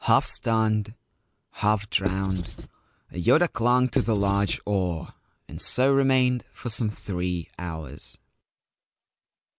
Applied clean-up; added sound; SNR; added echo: none; Writing; 6 dB; none.